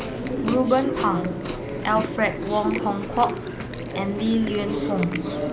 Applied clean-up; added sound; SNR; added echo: none; Chewing, mastication; 3 dB; none.